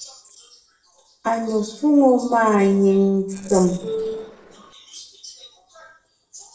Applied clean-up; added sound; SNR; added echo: neural separator model SepFormer DNS4.